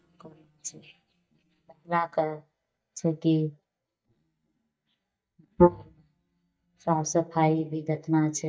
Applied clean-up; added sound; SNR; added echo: neural mask model DeepFilterNet 3.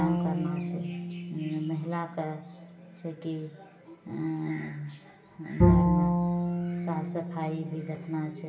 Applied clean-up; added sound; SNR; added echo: none; Bowed string instrument; -5 dB; reverberation time 1.0 s.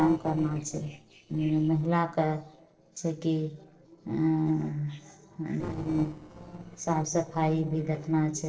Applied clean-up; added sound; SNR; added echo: neural separator model SepFormer DNS4.